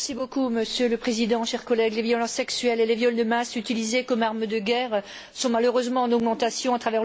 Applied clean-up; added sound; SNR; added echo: none; none; none; none.